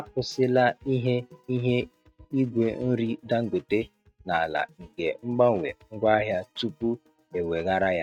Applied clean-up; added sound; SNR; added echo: neural mask model RNNoise.